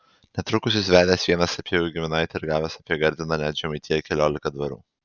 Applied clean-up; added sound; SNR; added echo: none; none; none; none.